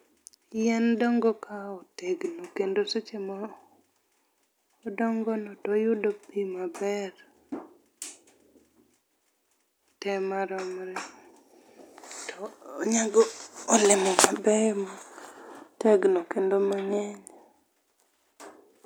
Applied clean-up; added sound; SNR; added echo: none; none; none; none.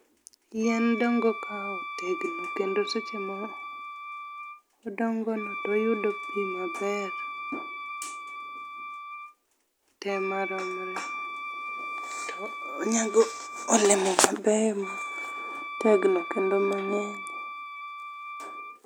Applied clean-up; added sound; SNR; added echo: none; Wind instrument, woodwind instrument; 8 dB; none.